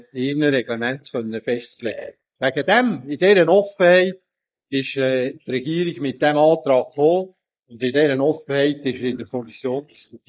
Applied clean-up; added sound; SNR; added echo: neural mask model Resemble Enhance denoiser.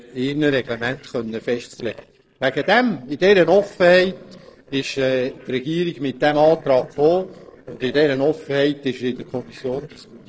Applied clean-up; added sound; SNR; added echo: neural separator model SepFormer DNS4.